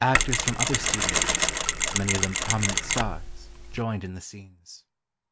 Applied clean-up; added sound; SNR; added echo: none; Mechanisms; -5 dB; none.